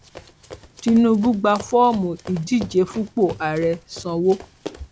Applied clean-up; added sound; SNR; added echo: none; Run; 18 dB; none.